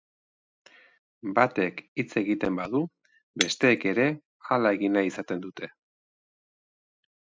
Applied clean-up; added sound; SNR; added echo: classical method spectral subtraction.